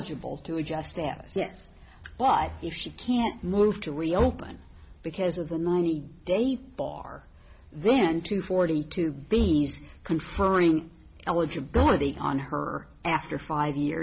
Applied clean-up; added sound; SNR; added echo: none; none; none; none.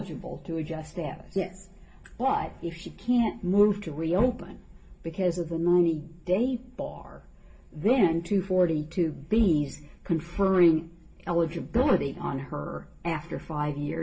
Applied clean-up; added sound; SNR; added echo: none; none; none; reverberation time 0.2 s.